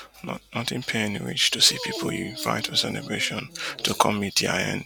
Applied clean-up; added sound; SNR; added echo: none; Dog; 14 dB; none.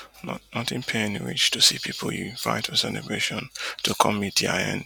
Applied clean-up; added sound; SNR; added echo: none; none; none; none.